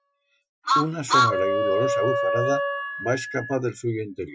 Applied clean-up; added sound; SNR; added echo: classical method Wiener filter.